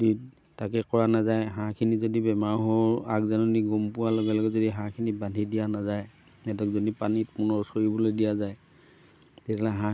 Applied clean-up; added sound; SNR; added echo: none; none; none; none.